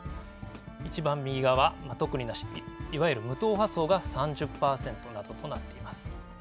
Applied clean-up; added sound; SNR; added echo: none; Wind instrument, woodwind instrument; 17 dB; none.